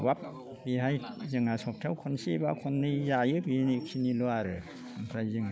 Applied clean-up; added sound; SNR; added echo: none; none; none; none.